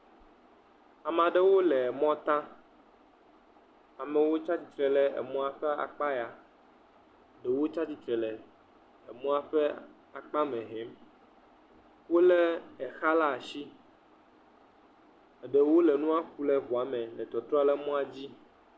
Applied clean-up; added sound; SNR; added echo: none; none; none; none.